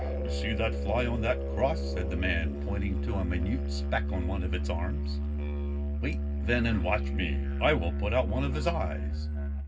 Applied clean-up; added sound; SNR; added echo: none; Musical instrument; -2 dB; reverberation time 0.4 s.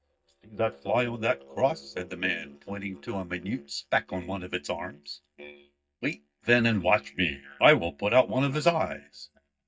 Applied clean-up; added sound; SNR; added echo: neural mask model DeepFilterNet 3.